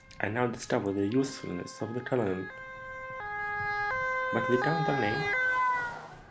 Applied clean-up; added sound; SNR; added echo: none; Motor vehicle (road) / Siren; 0 dB; none.